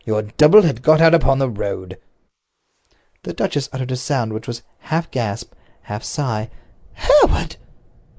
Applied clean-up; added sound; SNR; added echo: neural mask model Resemble Enhance denoiser.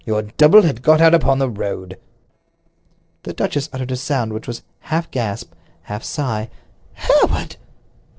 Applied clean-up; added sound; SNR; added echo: neural separator model SepFormer DNS4.